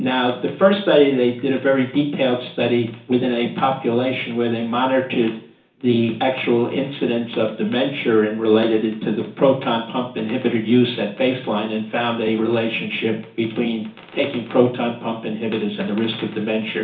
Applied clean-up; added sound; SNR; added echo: none; none; none; reverberation time 0.7 s.